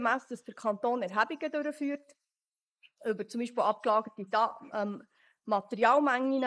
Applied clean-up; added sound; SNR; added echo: neural mask model Resemble Enhance denoiser.